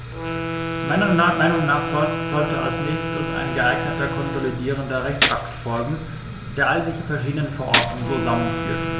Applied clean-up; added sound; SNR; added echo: none; Gunshot, gunfire + Wind instrument, woodwind instrument; 4 dB; none.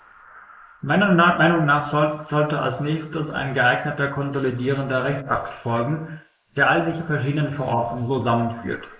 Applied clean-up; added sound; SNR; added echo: neural mask model Resemble Enhance denoiser.